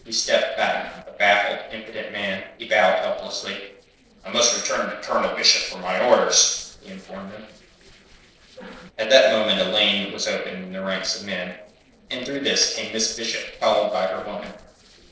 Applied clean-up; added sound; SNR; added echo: neural separator model SepFormer DNS4.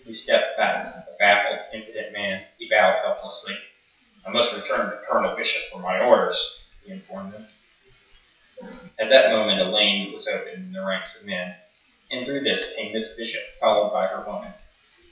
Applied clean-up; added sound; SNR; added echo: classical method WPE with log-MMSE.